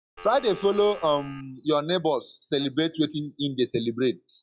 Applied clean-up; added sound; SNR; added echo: classical method log-MMSE.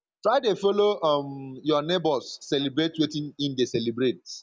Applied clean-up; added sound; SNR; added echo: none; none; none; none.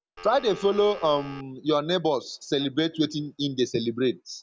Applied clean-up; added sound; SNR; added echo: none; Telephone; 17 dB; none.